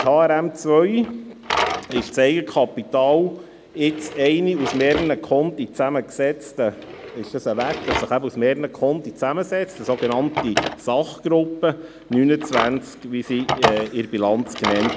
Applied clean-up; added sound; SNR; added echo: none; Drawer open or close; 9 dB; none.